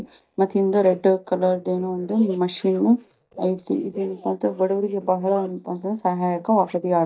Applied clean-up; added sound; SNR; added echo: neural mask model DeepFilterNet 3.